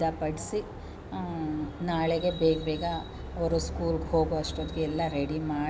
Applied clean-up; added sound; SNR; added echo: none; none; none; none.